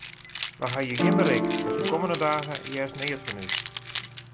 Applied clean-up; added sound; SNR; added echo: none; Keys jangling + Piano; -1 dB; none.